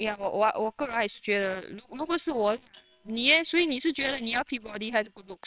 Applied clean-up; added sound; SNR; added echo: neural separator model SepFormer WHAMR!.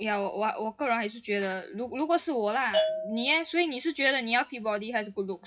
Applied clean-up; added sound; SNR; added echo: classical method WPE with log-MMSE.